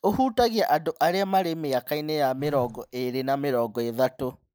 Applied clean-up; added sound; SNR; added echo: neural mask model Resemble Enhance denoiser.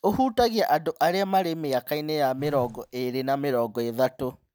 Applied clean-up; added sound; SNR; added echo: none; Telephone; 19 dB; none.